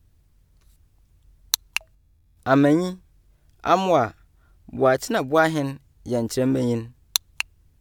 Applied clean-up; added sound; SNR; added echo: none; none; none; none.